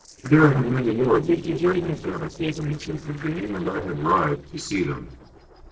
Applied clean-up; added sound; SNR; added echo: neural separator model SepFormer DNS4.